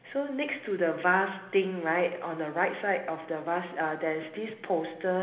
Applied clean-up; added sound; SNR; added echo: none; none; none; reverberation time 1.1 s.